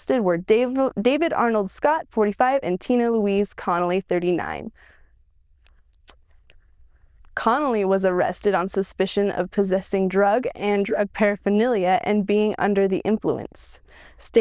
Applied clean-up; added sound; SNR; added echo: neural diffusion model UNIVERSE++.